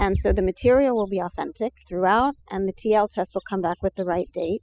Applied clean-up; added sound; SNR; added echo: classical method spectral subtraction.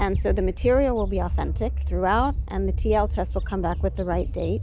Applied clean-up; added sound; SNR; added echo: none; Bird; 1 dB; none.